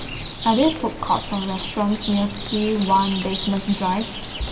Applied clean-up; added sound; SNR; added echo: none; Rain; 10 dB; reverberation time 1.3 s.